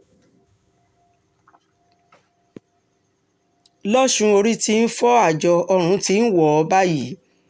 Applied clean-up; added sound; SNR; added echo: none; none; none; none.